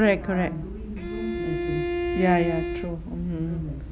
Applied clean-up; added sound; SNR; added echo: none; Bowed string instrument; 3 dB; none.